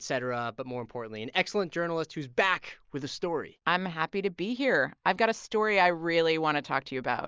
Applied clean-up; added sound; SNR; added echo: neural mask model Resemble Enhance denoiser.